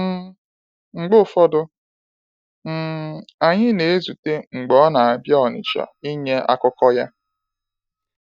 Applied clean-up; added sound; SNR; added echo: neural mask model DeepFilterNet 3.